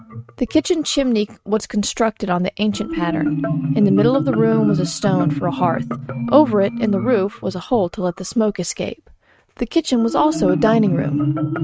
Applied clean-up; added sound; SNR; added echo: neural mask model RNNoise.